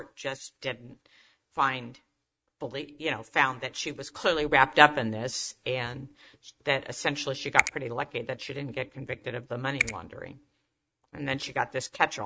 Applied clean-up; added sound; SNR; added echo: neural mask model RNNoise.